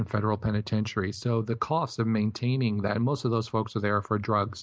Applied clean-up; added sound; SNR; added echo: none; none; none; none.